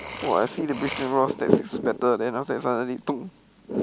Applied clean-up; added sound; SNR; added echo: none; Burping, eructation; 17 dB; none.